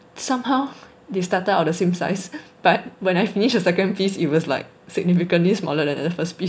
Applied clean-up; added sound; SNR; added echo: none; none; none; none.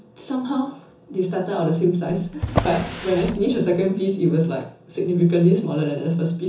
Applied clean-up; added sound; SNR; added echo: none; Drawer open or close; 7 dB; reverberation time 0.6 s.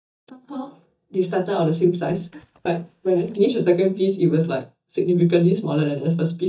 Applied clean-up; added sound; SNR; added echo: neural mask model DeepFilterNet 3.